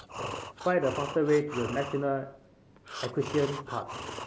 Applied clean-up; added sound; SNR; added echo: none; Breathing; 10 dB; none.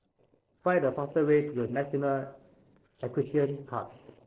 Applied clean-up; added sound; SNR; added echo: neural separator model SepFormer DNS4.